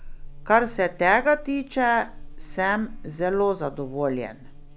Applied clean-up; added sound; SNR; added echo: none; Buzz; 14 dB; none.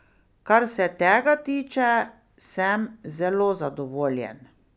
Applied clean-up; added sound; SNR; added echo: none; none; none; none.